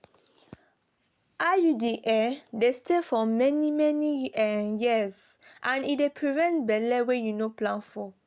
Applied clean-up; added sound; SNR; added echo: none; none; none; none.